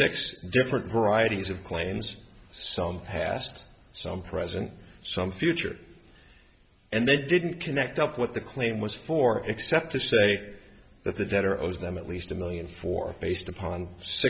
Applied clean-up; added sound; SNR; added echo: none; none; none; none.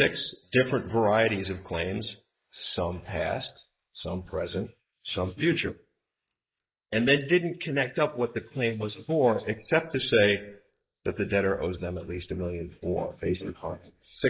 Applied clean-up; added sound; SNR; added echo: neural mask model Resemble Enhance denoiser.